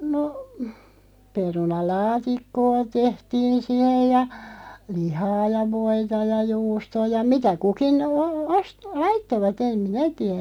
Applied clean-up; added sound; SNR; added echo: none; none; none; none.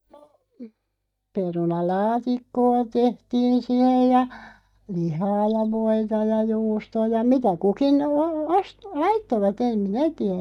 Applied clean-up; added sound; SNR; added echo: neural mask model DeepFilterNet 3.